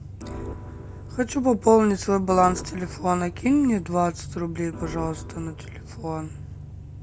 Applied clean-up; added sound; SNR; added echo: none; Organ; 17 dB; none.